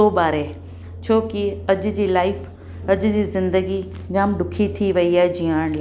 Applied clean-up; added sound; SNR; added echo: none; none; none; none.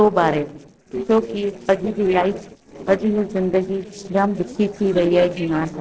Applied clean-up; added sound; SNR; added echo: neural separator model SepFormer DNS4.